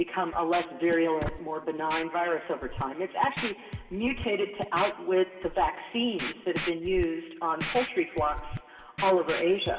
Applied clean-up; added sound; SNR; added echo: none; Scratching (performance technique); 10 dB; reverberation time 2.4 s.